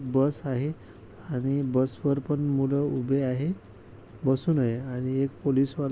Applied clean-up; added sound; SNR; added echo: none; none; none; none.